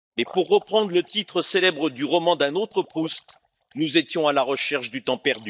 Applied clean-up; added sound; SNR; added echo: neural mask model DeepFilterNet 3.